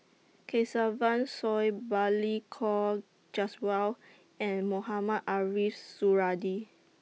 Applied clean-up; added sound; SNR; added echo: none; none; none; none.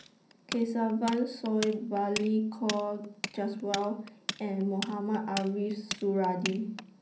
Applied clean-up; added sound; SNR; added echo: none; Tools; 11 dB; reverberation time 0.6 s.